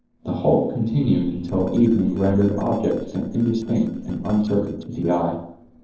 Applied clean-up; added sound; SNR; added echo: neural separator model SepFormer DNS4.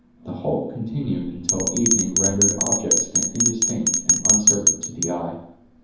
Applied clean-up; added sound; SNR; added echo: none; Bell; -4 dB; reverberation time 0.9 s.